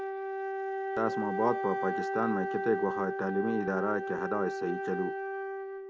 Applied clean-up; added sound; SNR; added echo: none; Wind instrument, woodwind instrument; 1 dB; none.